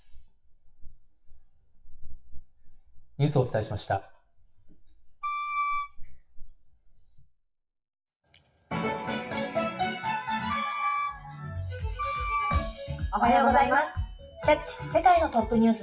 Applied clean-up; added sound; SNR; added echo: classical method WPE with log-MMSE.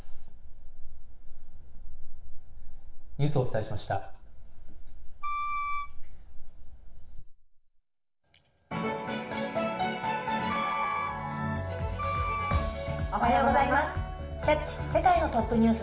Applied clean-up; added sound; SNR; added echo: none; Wind instrument, woodwind instrument; 6 dB; reverberation time 0.6 s.